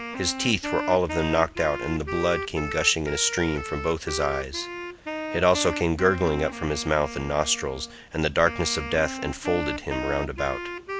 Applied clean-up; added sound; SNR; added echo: none; Wind instrument, woodwind instrument; 8 dB; none.